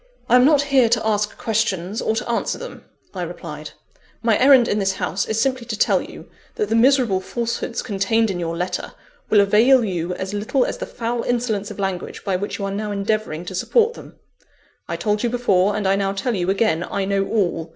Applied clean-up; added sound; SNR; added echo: none; none; none; none.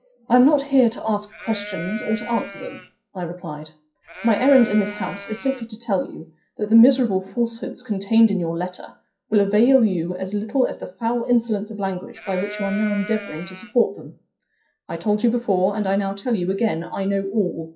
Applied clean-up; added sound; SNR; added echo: classical method WPE with log-MMSE.